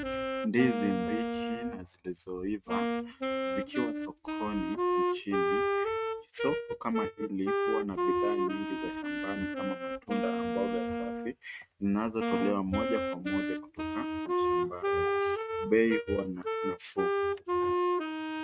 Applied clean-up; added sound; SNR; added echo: neural mask model RNNoise.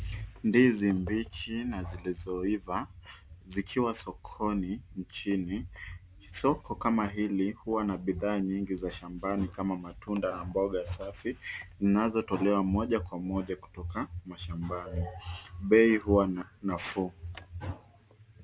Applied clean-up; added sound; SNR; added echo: none; none; none; none.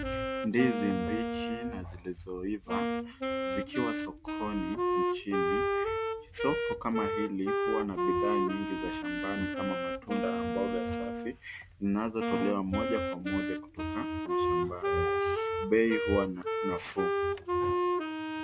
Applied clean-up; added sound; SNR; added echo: none; Wind instrument, woodwind instrument; -2 dB; none.